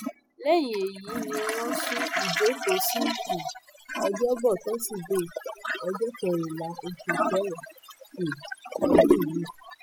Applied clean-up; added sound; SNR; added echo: classical method spectral subtraction.